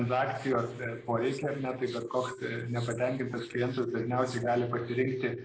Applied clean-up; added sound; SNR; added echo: neural mask model Resemble Enhance denoiser.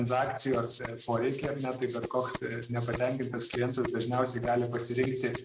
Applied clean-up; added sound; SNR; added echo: neural mask model RNNoise.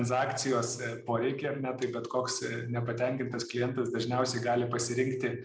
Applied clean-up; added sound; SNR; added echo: none; none; none; none.